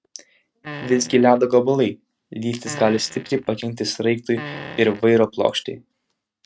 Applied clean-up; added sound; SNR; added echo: neural mask model RNNoise.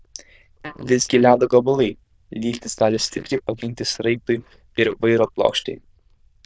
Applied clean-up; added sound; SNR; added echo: neural diffusion model UNIVERSE++.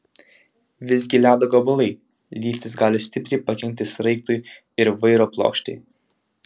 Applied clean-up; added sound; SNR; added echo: none; none; none; none.